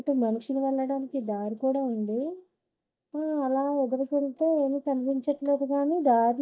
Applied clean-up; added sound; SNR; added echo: neural mask model DeepFilterNet 3.